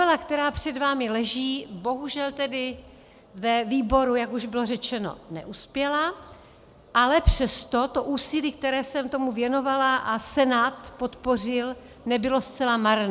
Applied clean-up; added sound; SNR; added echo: none; none; none; none.